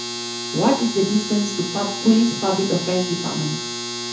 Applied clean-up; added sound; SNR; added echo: none; Domestic sounds, home sounds; 7 dB; reverberation time 0.9 s.